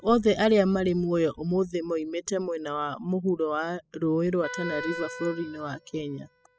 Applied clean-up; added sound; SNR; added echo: classical method spectral subtraction.